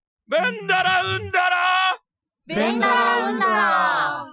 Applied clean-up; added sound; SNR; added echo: classical method Wiener filter.